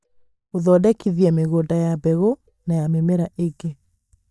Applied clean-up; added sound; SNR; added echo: neural mask model DeepFilterNet 3.